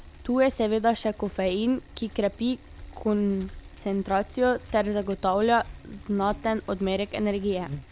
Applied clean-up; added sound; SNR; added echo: none; Bicycle + Buzz; 17 dB; none.